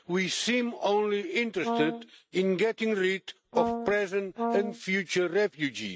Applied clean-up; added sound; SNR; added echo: neural mask model RNNoise.